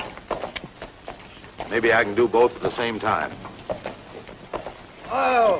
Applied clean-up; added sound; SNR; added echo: none; none; none; none.